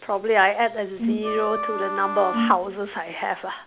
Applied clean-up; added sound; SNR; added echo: none; Wind instrument, woodwind instrument + Brass instrument; 3 dB; none.